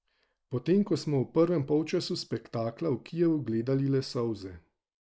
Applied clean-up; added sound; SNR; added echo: neural mask model Resemble Enhance denoiser.